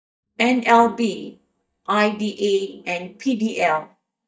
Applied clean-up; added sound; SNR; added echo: neural mask model DeepFilterNet 3.